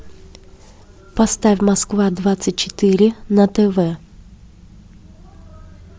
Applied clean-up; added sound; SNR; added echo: none; none; none; none.